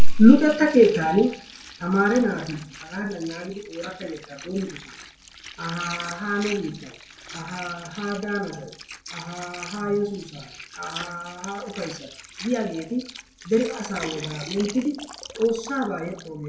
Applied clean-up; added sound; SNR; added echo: none; Water; 18 dB; reverberation time 0.3 s.